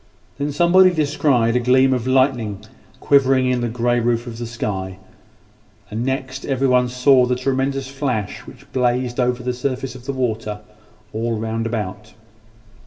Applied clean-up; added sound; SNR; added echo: none; none; none; reverberation time 0.6 s.